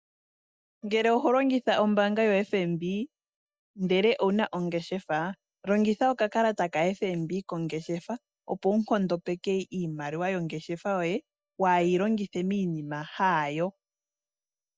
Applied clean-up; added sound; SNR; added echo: neural mask model DeepFilterNet 3.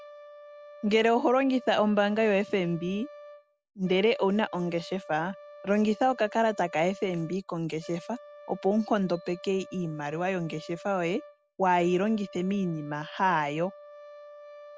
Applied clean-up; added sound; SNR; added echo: none; Brass instrument; 19 dB; none.